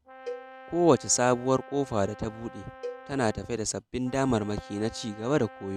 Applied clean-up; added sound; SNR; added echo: none; Brass instrument + Cowbell; 16 dB; none.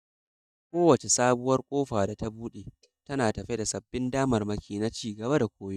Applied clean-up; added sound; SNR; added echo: neural mask model DeepFilterNet 3.